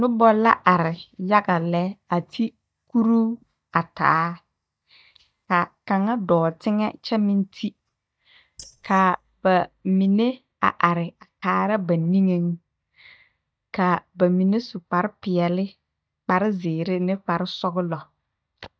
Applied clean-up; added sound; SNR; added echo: neural mask model DeepFilterNet 3.